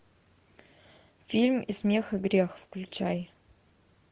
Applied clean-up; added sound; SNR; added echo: none; none; none; none.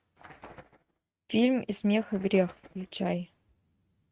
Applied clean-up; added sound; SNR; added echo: neural mask model RNNoise.